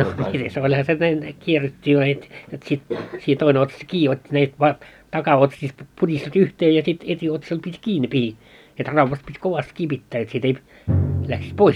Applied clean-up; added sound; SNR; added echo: none; Drum; 12 dB; none.